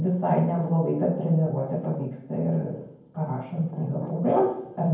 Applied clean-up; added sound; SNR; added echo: none; Glass; 19 dB; reverberation time 0.9 s.